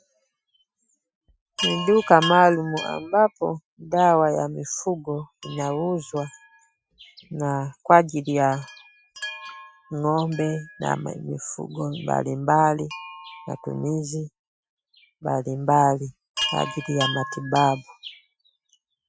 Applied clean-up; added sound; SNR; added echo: classical method Wiener filter.